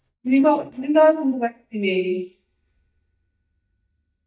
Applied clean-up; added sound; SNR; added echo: neural mask model DeepFilterNet 3.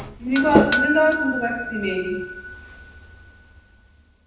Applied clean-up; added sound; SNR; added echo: none; Doorbell; 1 dB; reverberation time 0.8 s.